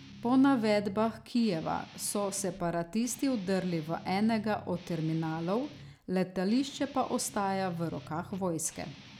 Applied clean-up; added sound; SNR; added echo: none; Guitar; 19 dB; none.